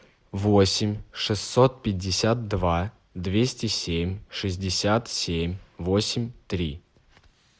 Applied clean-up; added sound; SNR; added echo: none; none; none; none.